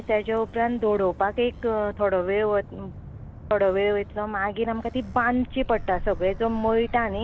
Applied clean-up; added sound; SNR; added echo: none; Motor vehicle (road); 13 dB; none.